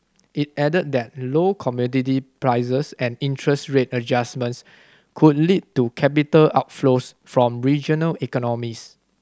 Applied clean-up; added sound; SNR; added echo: none; none; none; none.